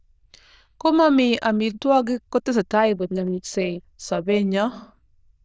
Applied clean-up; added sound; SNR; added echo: neural diffusion model UNIVERSE++.